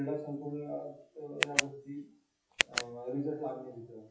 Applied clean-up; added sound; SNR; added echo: classical method WPE with log-MMSE.